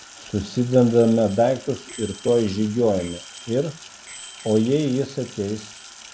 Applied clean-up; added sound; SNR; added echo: none; Bicycle bell + Sink (filling or washing); 18 dB; none.